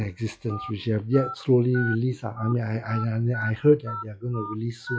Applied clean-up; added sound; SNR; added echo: classical method log-MMSE.